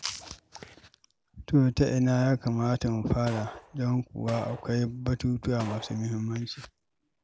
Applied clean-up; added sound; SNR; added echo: none; Gunshot, gunfire; 17 dB; none.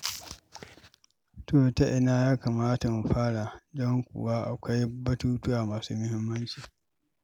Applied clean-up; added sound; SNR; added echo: none; none; none; none.